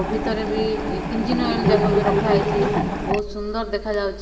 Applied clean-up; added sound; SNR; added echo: none; Mechanisms; -2 dB; reverberation time 1.6 s.